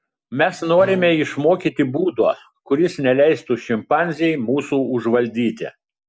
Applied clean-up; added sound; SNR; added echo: none; Bowed string instrument; 19 dB; none.